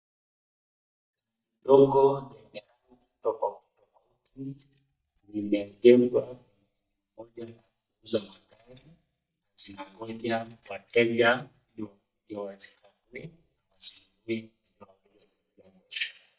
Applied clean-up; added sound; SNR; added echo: neural mask model DeepFilterNet 3.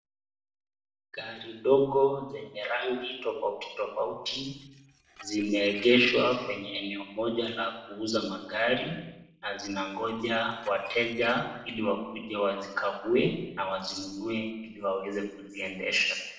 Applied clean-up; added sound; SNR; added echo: neural separator model SepFormer DNS4.